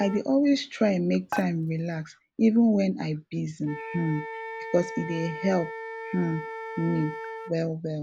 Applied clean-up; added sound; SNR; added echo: none; Dishes, pots, and pans + Wind instrument, woodwind instrument; 12 dB; none.